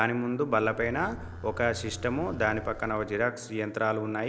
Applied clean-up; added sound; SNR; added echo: none; Livestock, farm animals, working animals; 13 dB; none.